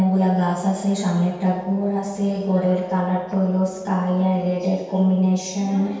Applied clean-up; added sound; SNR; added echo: none; none; none; reverberation time 1.2 s.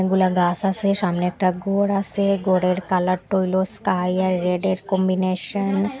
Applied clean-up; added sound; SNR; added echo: none; none; none; none.